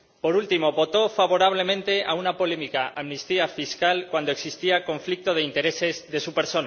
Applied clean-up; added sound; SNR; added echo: none; none; none; none.